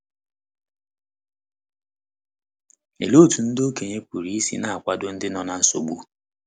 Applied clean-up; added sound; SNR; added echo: none; none; none; none.